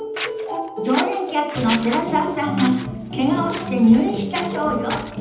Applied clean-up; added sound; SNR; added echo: none; Scissors; 14 dB; reverberation time 1.3 s.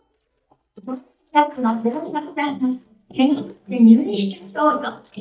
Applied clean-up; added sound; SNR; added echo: neural mask model DeepFilterNet 3.